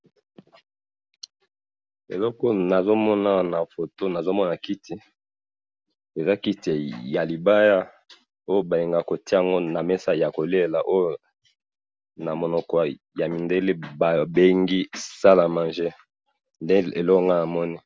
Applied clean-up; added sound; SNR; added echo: none; none; none; none.